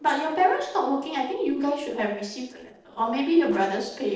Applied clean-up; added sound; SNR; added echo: neural separator model SepFormer DNS4.